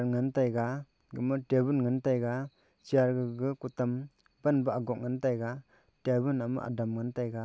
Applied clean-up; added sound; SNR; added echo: none; none; none; none.